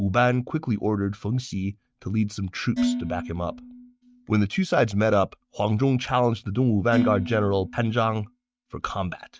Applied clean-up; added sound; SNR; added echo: neural mask model RNNoise.